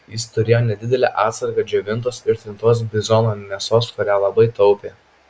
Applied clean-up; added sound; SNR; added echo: none; none; none; none.